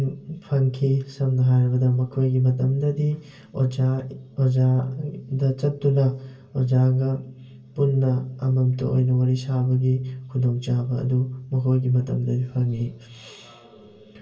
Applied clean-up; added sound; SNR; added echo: none; none; none; reverberation time 0.1 s.